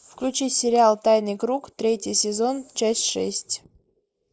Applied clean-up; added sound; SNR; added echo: neural mask model Resemble Enhance denoiser.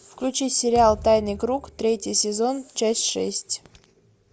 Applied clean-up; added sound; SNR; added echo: none; Thump, thud; 18 dB; none.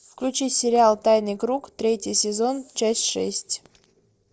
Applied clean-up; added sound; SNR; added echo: neural separator model SepFormer DNS4.